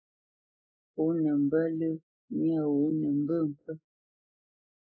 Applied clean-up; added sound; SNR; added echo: neural mask model Resemble Enhance denoiser.